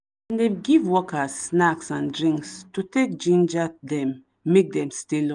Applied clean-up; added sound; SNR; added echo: none; none; none; none.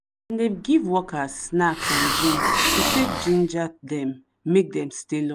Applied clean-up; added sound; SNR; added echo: none; Hiss; 1 dB; none.